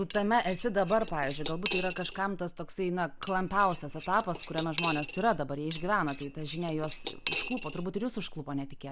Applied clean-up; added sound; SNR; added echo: none; Cutlery, silverware / Dishes, pots, and pans; 4 dB; none.